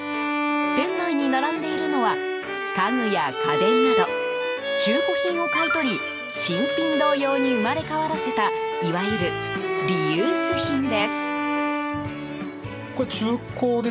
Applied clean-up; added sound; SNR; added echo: none; Bowed string instrument; 0 dB; none.